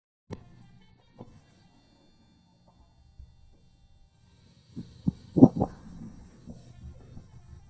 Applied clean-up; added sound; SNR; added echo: neural mask model DeepFilterNet 3.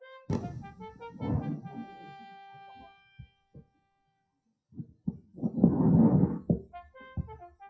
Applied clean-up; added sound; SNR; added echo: classical method WPE with log-MMSE.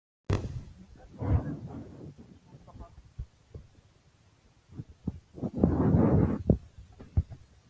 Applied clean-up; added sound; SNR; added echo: none; none; none; none.